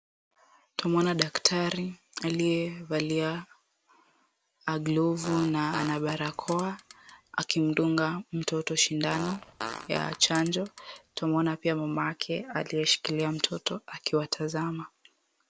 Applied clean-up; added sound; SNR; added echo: none; Fart; 12 dB; none.